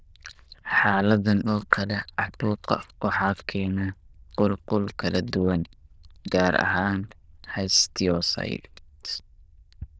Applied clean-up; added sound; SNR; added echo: neural diffusion model UNIVERSE++.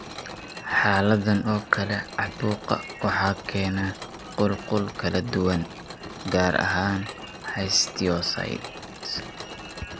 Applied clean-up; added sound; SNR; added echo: none; Mechanisms; 13 dB; none.